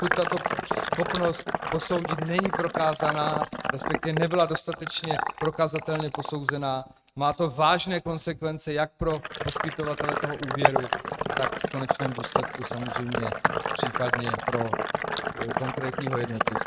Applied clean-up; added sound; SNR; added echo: neural mask model RNNoise.